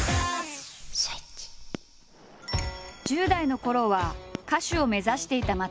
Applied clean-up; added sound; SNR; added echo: none; Fireworks; 18 dB; none.